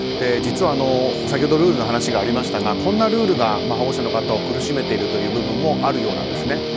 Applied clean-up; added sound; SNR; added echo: none; Guitar; 2 dB; none.